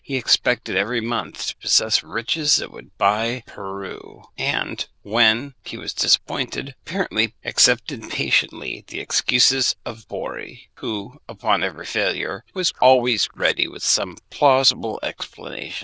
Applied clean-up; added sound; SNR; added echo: neural diffusion model UNIVERSE++.